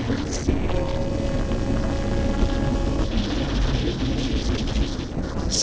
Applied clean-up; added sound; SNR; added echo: neural separator model SepFormer DNS4.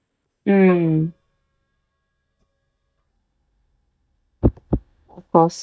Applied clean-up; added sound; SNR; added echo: neural mask model DeepFilterNet 3.